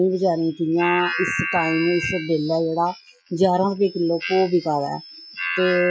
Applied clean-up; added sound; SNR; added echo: classical method Wiener filter.